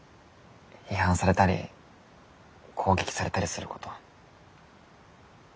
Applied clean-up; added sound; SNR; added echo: none; none; none; none.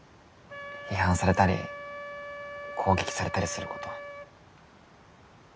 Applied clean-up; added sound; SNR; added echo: none; Wind instrument, woodwind instrument; 11 dB; none.